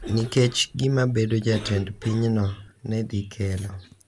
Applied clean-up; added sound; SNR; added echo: none; Cough; 18 dB; none.